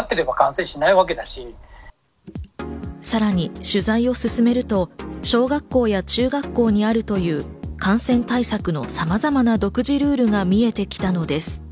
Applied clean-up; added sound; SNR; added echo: none; none; none; none.